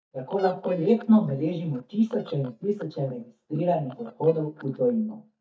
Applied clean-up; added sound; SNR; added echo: neural mask model DeepFilterNet 3.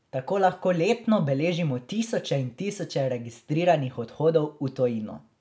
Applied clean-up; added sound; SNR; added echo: none; none; none; none.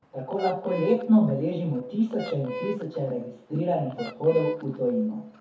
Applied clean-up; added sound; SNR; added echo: none; Fowl; 14 dB; reverberation time 0.5 s.